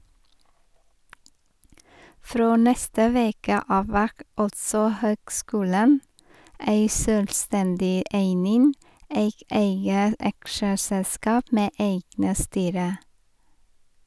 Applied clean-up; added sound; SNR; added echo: none; none; none; none.